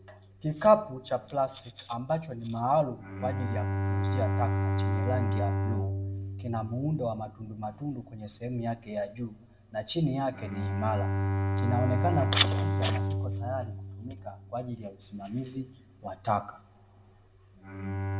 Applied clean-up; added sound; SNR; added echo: none; Bowed string instrument; 0 dB; reverberation time 0.7 s.